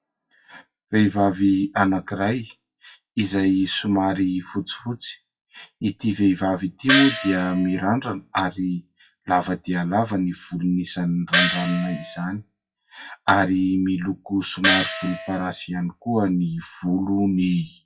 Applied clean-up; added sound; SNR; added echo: classical method WPE with log-MMSE.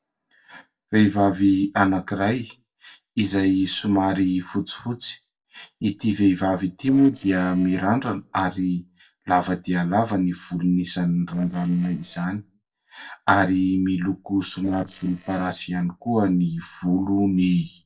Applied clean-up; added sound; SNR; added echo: neural separator model SepFormer DNS4.